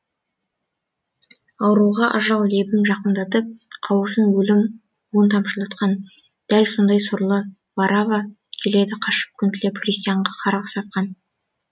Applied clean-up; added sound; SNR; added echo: none; none; none; none.